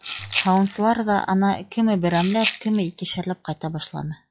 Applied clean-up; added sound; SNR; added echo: classical method log-MMSE.